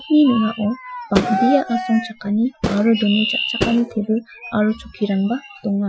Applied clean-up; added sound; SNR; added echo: classical method Wiener filter.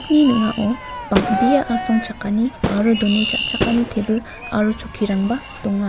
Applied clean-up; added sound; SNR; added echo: none; Chirp, tweet + Crowd / Fireworks; 7 dB; none.